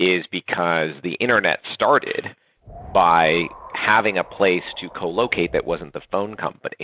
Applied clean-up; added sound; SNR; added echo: none; Wind; 20 dB; none.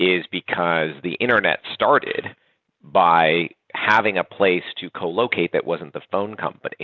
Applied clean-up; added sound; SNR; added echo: none; none; none; none.